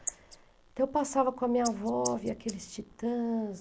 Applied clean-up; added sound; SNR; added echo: neural mask model Resemble Enhance denoiser.